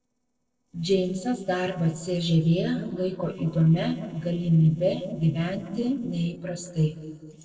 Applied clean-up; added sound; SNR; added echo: neural separator model SepFormer DNS4.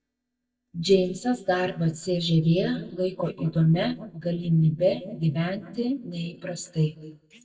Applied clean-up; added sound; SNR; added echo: neural mask model DeepFilterNet 3.